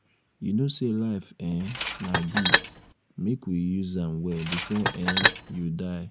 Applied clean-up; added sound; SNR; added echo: none; Tools; -2 dB; none.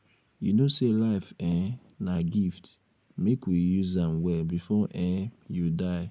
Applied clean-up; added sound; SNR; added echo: none; none; none; none.